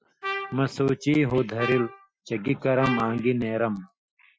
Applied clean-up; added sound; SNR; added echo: classical method Wiener filter.